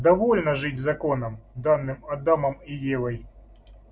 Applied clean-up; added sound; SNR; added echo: none; none; none; none.